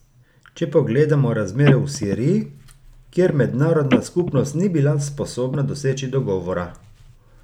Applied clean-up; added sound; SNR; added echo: none; Telephone; 9 dB; none.